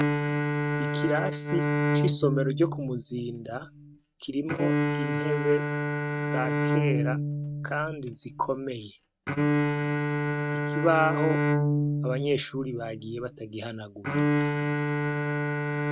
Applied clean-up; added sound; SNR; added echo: neural mask model RNNoise.